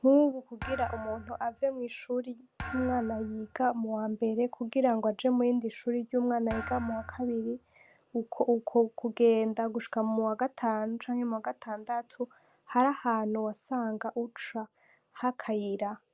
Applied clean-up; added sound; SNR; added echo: none; Thump, thud; 14 dB; none.